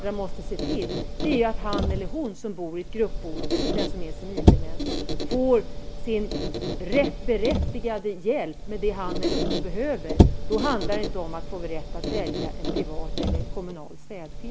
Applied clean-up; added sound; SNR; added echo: none; Squeak; -3 dB; none.